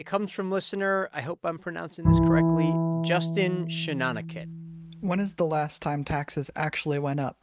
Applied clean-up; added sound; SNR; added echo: neural mask model RNNoise.